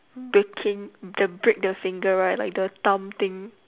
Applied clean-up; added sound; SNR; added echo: none; none; none; none.